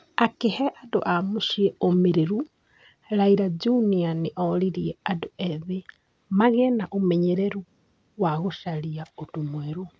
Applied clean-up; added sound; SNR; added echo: none; none; none; none.